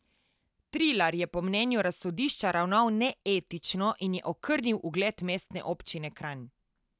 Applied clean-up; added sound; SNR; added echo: none; none; none; none.